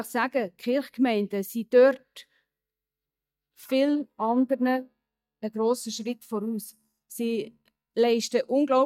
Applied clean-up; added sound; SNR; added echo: neural mask model DeepFilterNet 3.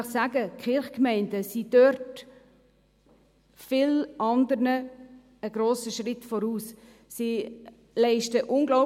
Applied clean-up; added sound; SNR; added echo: none; none; none; none.